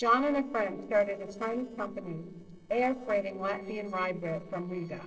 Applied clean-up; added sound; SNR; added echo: neural separator model SepFormer DNS4.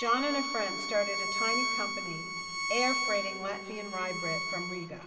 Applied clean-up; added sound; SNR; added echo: none; Bowed string instrument; 0 dB; reverberation time 2.3 s.